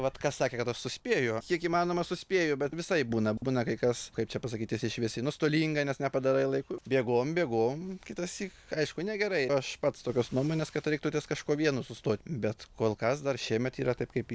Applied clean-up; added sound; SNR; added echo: none; none; none; none.